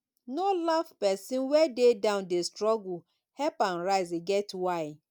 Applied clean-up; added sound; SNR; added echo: none; none; none; none.